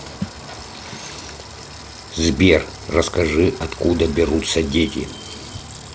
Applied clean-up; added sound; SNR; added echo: none; Water / Splash, splatter + Sink (filling or washing); 17 dB; none.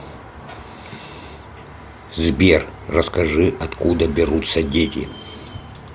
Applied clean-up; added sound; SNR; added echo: none; none; none; none.